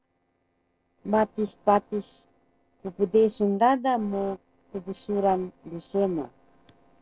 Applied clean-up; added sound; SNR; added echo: neural separator model SepFormer DNS4.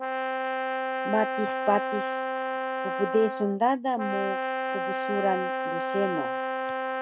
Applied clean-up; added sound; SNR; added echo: none; Brass instrument; 0 dB; none.